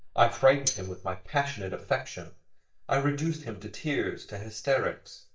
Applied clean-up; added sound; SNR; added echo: neural mask model DeepFilterNet 3.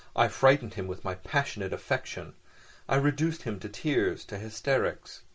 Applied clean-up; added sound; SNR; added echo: none; none; none; none.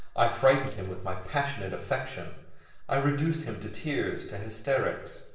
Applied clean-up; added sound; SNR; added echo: neural separator model SepFormer DNS4.